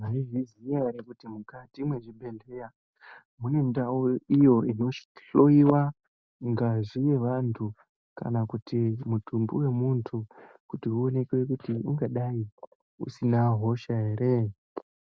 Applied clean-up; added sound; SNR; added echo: none; none; none; none.